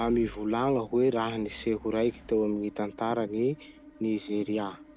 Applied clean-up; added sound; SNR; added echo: none; Engine / Mechanisms; 20 dB; none.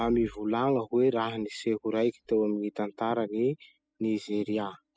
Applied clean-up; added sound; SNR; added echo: classical method spectral subtraction.